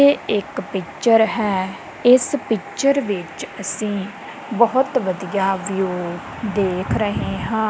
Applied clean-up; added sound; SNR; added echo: none; none; none; none.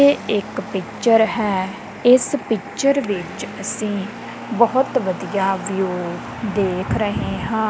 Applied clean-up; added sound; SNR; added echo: none; Engine; 16 dB; none.